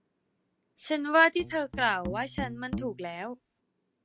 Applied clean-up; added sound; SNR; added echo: none; Musical instrument; 11 dB; none.